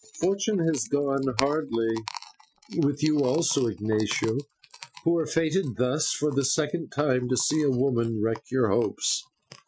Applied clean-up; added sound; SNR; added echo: classical method Wiener filter.